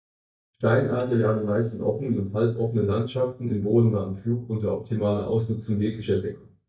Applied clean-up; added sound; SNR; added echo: neural mask model DeepFilterNet 3.